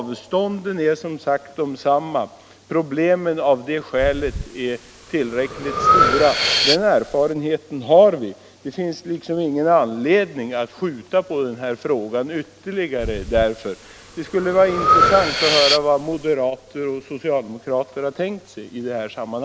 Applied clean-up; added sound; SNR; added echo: none; Breathing; 5 dB; none.